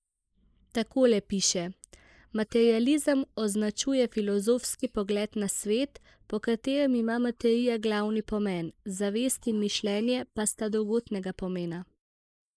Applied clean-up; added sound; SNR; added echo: neural mask model Resemble Enhance denoiser.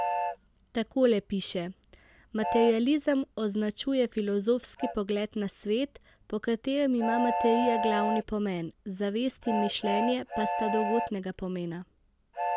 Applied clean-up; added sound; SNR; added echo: none; Train; 6 dB; none.